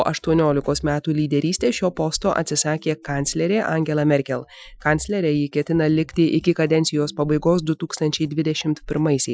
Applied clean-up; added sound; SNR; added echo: classical method Wiener filter.